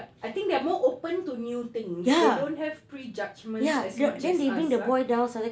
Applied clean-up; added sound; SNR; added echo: none; none; none; none.